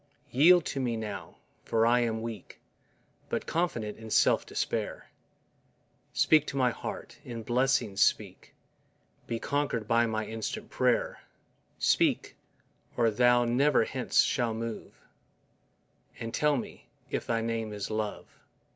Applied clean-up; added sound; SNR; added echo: none; none; none; none.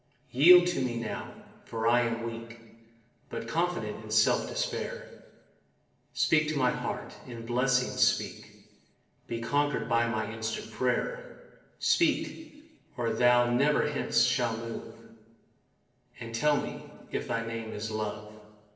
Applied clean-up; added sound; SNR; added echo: none; none; none; reverberation time 1.2 s.